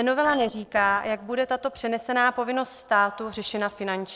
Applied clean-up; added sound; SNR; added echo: neural separator model SepFormer DNS4.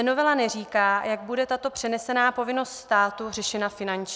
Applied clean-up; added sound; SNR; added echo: none; none; none; none.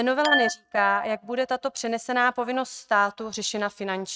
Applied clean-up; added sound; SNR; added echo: neural mask model RNNoise.